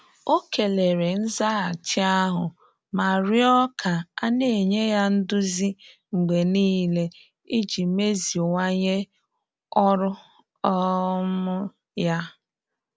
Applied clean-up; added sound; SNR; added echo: none; none; none; none.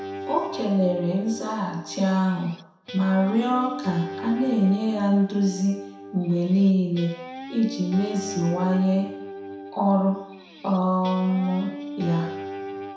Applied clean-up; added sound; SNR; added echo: none; Guitar; 12 dB; reverberation time 0.7 s.